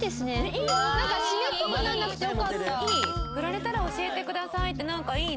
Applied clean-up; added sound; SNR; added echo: none; Bell; 8 dB; none.